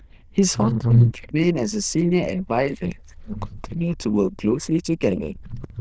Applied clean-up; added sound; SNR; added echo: neural diffusion model UNIVERSE++.